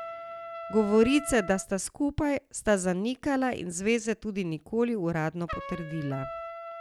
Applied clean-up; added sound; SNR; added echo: none; Trumpet; 14 dB; none.